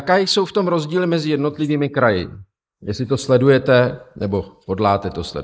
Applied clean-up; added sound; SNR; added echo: neural mask model Resemble Enhance denoiser.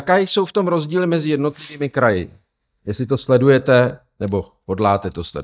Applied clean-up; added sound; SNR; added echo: neural mask model DeepFilterNet 3.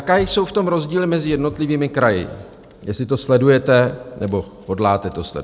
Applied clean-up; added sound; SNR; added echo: none; none; none; none.